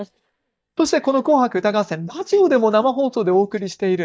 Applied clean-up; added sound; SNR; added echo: neural mask model DeepFilterNet 3.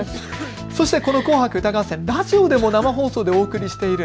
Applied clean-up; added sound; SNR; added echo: none; Cough; 19 dB; none.